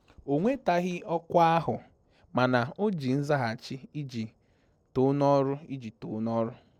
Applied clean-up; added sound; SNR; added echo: none; none; none; none.